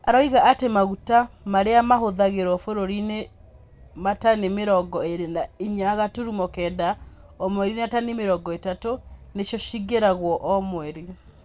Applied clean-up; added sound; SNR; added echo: none; none; none; none.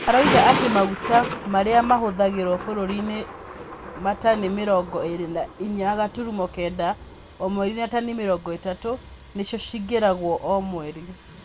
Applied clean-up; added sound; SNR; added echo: none; Thunder; 8 dB; none.